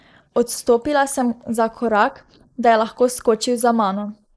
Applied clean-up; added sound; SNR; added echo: neural mask model Resemble Enhance denoiser.